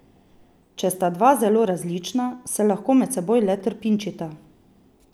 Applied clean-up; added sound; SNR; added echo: none; none; none; none.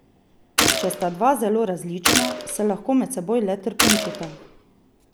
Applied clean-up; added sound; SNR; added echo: none; Gunshot, gunfire; 0 dB; none.